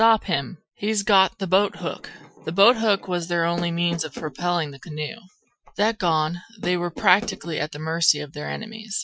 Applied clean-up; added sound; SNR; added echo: classical method Wiener filter.